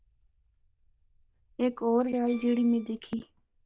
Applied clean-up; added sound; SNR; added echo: neural diffusion model UNIVERSE++.